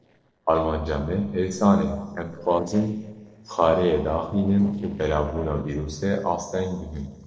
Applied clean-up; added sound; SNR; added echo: neural separator model SepFormer DNS4.